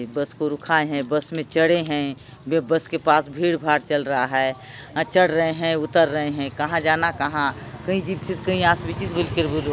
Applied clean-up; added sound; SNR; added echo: none; none; none; none.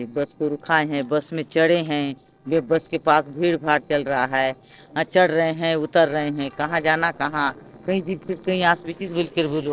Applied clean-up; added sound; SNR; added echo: neural separator model SepFormer DNS4.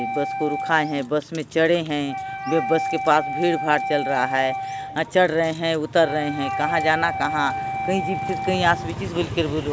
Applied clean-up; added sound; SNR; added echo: none; Wind instrument, woodwind instrument; 6 dB; none.